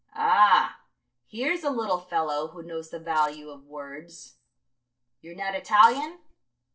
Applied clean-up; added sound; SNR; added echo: neural separator model SepFormer DNS4.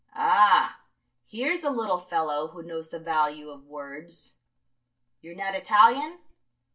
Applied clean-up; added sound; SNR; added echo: none; Coin (dropping); 20 dB; reverberation time 0.2 s.